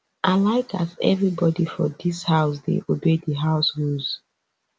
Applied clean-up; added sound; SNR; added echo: none; none; none; none.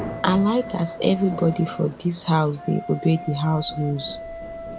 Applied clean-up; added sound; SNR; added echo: none; Wind instrument, woodwind instrument + Thunder / Rain; 12 dB; none.